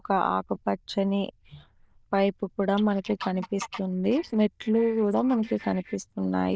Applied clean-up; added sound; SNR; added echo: neural diffusion model UNIVERSE++.